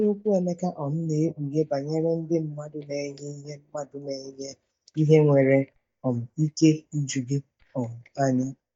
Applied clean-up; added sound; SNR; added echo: neural mask model DeepFilterNet 3.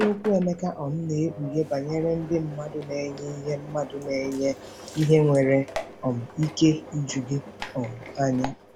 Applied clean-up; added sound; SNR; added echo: none; Engine; 14 dB; none.